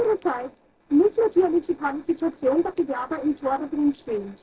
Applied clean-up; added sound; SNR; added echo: neural separator model SepFormer DNS4.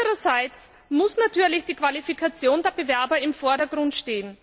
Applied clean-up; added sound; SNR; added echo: none; none; none; none.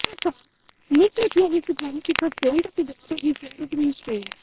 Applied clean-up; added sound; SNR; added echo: neural separator model SepFormer WHAMR!.